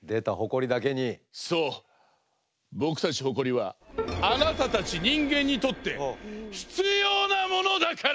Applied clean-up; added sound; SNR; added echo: none; none; none; none.